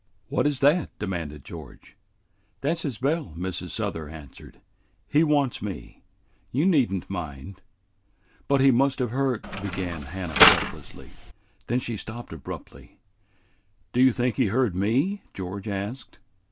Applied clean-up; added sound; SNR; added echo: none; Mechanisms; -3 dB; none.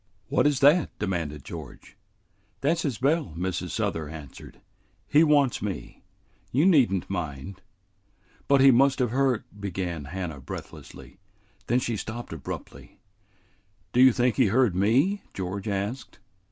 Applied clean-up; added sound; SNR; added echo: none; none; none; none.